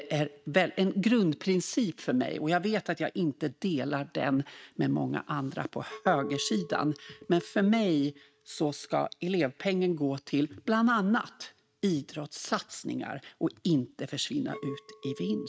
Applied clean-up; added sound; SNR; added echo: neural mask model RNNoise.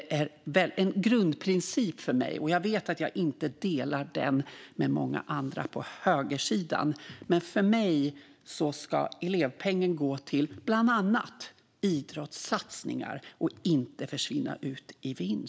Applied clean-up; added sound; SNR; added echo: none; none; none; none.